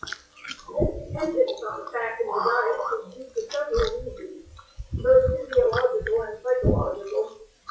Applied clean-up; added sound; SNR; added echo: classical method WPE with log-MMSE.